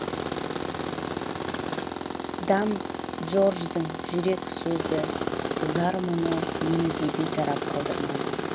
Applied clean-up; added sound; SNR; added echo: none; Tools; 1 dB; none.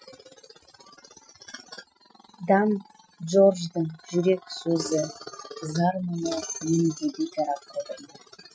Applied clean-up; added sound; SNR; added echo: classical method Wiener filter.